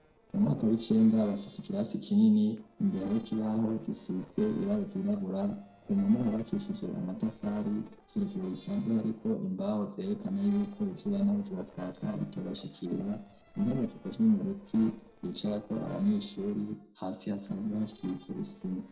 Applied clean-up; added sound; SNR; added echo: neural separator model SepFormer DNS4.